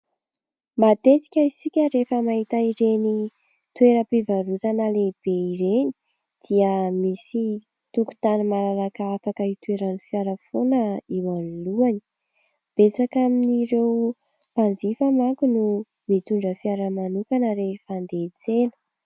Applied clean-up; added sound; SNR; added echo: none; none; none; none.